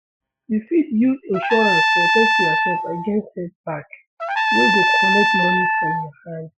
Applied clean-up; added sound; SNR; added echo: classical method Wiener filter.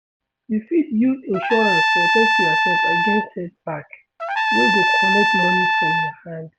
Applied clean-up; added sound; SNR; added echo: none; Trumpet; -5 dB; none.